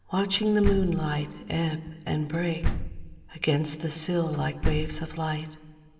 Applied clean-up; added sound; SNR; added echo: none; Slam; 4 dB; reverberation time 1.9 s.